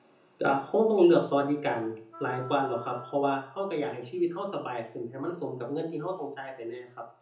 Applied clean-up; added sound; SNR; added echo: none; Wind instrument, woodwind instrument; 18 dB; reverberation time 0.6 s.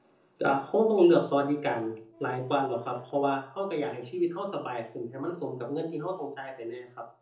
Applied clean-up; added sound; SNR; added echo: neural separator model SepFormer DNS4.